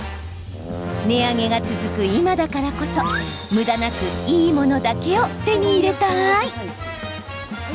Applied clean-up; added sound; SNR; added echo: none; Brass instrument; 10 dB; none.